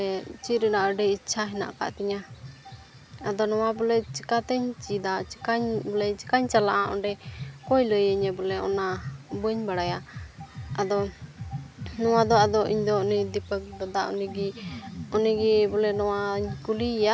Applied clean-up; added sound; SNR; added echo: none; none; none; none.